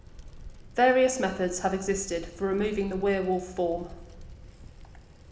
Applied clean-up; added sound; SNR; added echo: none; Bicycle; 16 dB; reverberation time 0.7 s.